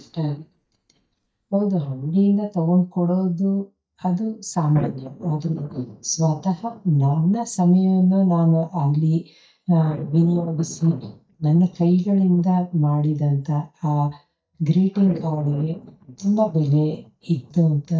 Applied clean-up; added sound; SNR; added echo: neural mask model DeepFilterNet 3.